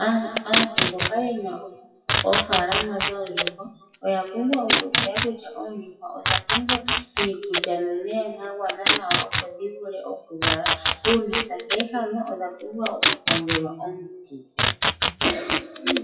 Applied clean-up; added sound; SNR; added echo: classical method WPE with log-MMSE.